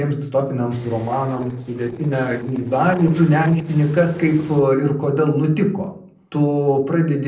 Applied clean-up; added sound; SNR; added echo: neural separator model SepFormer DNS4.